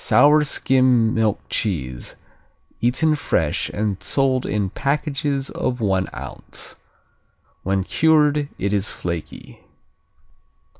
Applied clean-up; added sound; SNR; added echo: none; none; none; none.